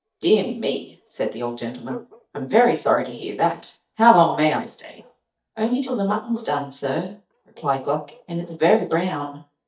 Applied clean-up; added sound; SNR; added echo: neural mask model DeepFilterNet 3.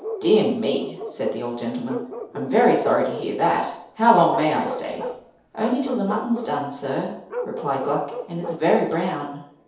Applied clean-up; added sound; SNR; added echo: none; Bark; 11 dB; reverberation time 0.8 s.